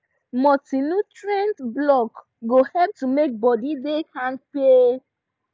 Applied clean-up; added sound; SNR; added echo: none; none; none; none.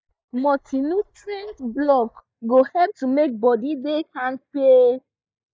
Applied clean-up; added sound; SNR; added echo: neural mask model DeepFilterNet 3.